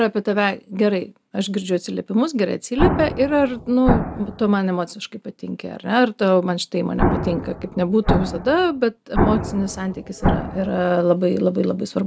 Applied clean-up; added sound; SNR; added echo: none; Explosion; 2 dB; none.